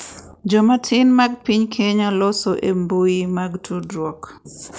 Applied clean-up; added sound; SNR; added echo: none; none; none; none.